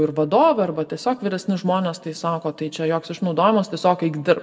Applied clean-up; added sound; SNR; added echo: none; none; none; reverberation time 1.5 s.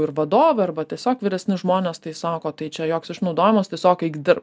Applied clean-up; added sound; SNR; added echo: none; none; none; none.